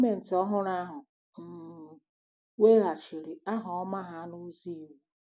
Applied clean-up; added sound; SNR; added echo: none; none; none; none.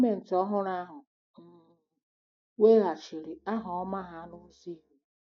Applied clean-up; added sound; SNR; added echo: neural mask model DeepFilterNet 3.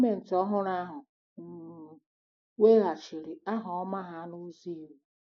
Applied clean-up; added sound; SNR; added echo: neural mask model Resemble Enhance denoiser.